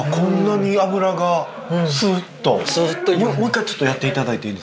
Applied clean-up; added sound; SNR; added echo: none; none; none; none.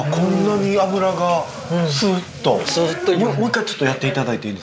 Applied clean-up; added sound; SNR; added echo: none; Drip / Rain; 19 dB; none.